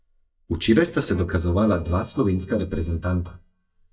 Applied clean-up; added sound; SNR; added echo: neural mask model DeepFilterNet 3.